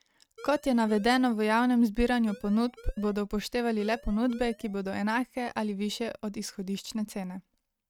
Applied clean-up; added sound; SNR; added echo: neural mask model RNNoise.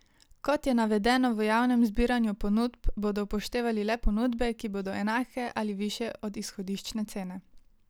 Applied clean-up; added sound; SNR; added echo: none; none; none; none.